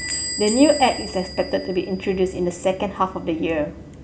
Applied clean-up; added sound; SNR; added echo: none; Door / Bell; 10 dB; none.